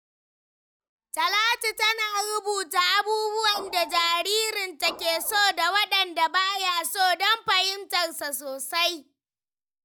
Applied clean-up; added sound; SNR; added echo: neural mask model DeepFilterNet 3.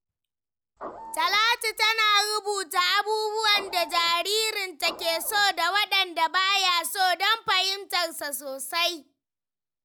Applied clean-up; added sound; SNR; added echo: none; Printer / Engine; 16 dB; none.